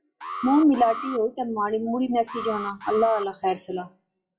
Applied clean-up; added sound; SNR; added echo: classical method WPE with log-MMSE.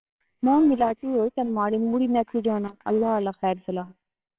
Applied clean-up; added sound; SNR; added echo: neural separator model SepFormer WHAMR!.